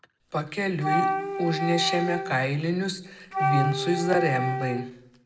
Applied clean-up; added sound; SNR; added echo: none; Wind instrument, woodwind instrument; 3 dB; reverberation time 0.7 s.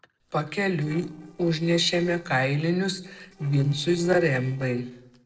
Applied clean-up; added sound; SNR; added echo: neural separator model SepFormer DNS4.